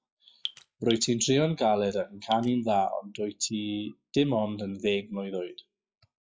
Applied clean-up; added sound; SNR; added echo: classical method log-MMSE.